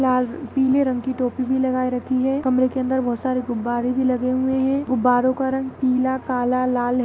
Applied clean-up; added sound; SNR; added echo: none; none; none; none.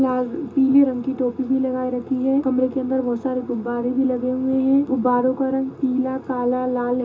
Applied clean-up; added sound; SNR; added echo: none; none; none; reverberation time 0.2 s.